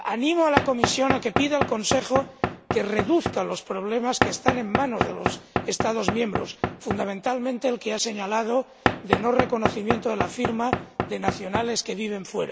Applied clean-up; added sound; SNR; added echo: none; Knock / Wood; 2 dB; none.